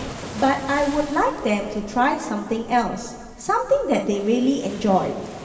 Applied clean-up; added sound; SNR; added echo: none; Waves, surf; 15 dB; reverberation time 2.3 s.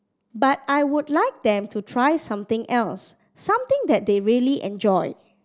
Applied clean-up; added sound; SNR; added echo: none; none; none; none.